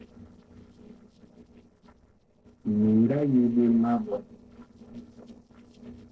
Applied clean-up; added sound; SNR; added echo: neural separator model SepFormer DNS4.